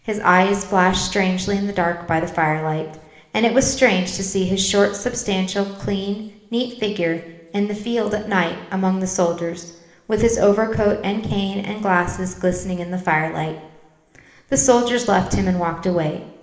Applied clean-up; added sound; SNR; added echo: none; none; none; reverberation time 1.0 s.